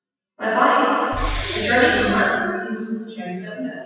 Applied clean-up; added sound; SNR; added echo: classical method WPE with log-MMSE.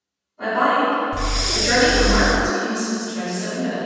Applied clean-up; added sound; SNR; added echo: none; Breathing; 0 dB; reverberation time 2.1 s.